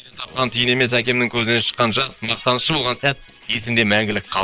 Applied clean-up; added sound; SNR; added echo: neural separator model SepFormer WHAM!.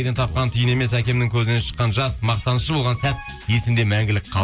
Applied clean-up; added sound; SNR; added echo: none; Alarm; 19 dB; none.